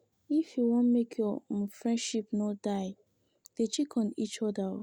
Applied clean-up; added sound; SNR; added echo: none; none; none; none.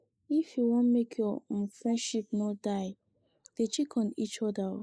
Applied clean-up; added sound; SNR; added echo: neural mask model Resemble Enhance denoiser.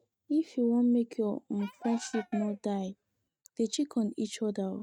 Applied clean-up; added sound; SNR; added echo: neural mask model RNNoise.